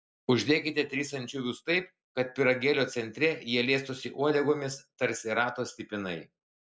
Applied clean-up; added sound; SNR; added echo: none; none; none; none.